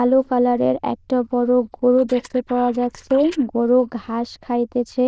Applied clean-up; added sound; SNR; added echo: neural diffusion model UNIVERSE++.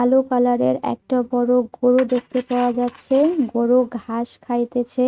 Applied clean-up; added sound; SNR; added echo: neural mask model RNNoise.